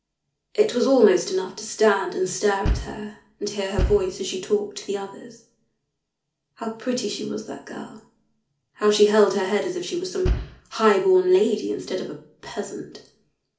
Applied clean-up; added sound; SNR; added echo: none; Bass drum; 5 dB; reverberation time 0.4 s.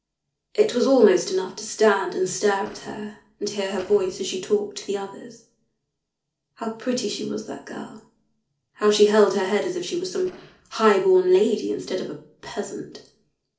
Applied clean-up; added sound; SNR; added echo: neural separator model SepFormer DNS4.